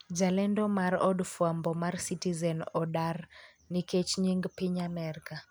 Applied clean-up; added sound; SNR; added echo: none; none; none; none.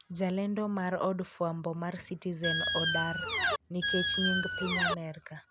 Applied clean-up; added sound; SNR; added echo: none; Squeak; -5 dB; none.